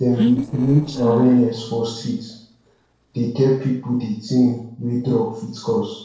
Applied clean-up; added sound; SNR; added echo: neural separator model SepFormer DNS4.